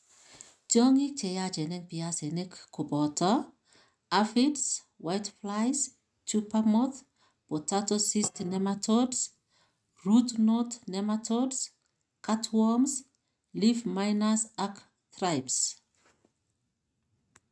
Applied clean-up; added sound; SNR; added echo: neural mask model RNNoise.